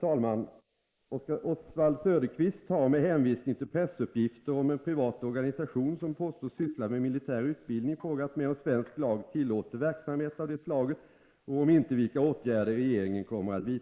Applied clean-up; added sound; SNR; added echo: neural mask model Resemble Enhance denoiser.